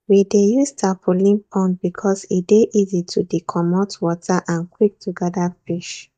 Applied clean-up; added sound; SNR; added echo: neural mask model DeepFilterNet 3.